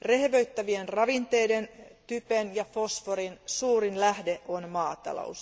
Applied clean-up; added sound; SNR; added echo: none; none; none; none.